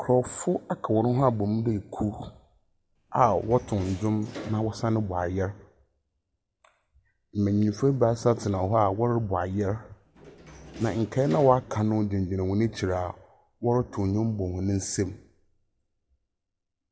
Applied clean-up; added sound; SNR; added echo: none; Door; 17 dB; none.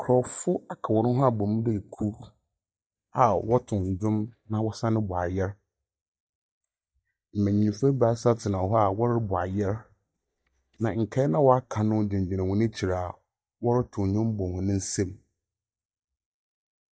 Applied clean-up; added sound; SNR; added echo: neural mask model DeepFilterNet 3.